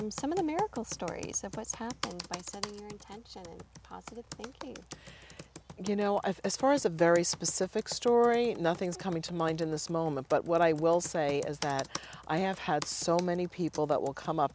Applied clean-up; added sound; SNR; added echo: none; Computer keyboard; 16 dB; none.